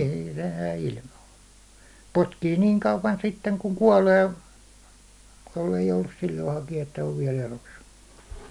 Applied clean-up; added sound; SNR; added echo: none; none; none; none.